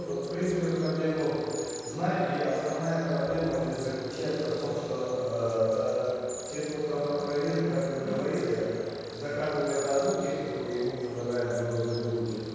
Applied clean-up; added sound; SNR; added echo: none; Cricket; 16 dB; reverberation time 2.2 s.